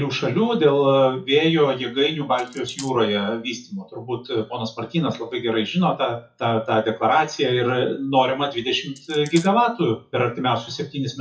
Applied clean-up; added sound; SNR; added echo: classical method WPE with log-MMSE.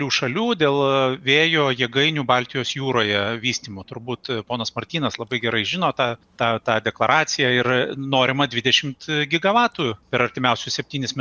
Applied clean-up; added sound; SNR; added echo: none; none; none; none.